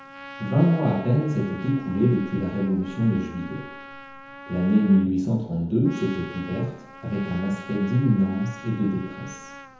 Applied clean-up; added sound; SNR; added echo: none; Trumpet; 17 dB; reverberation time 1.0 s.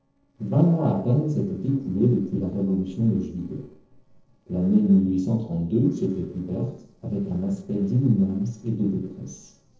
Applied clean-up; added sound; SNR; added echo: neural separator model SepFormer DNS4.